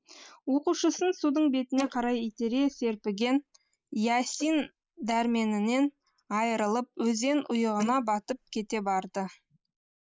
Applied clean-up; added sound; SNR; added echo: neural mask model Resemble Enhance denoiser.